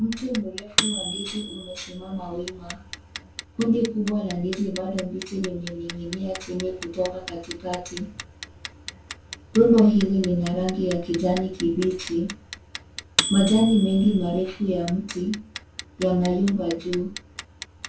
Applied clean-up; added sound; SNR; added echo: none; Clock; 11 dB; reverberation time 0.3 s.